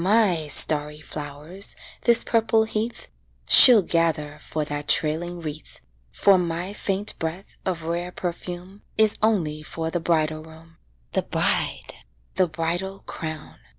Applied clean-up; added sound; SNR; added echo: none; none; none; none.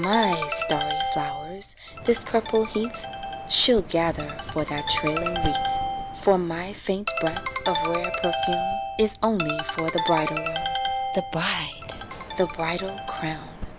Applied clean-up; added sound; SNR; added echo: none; Ringtone; 3 dB; none.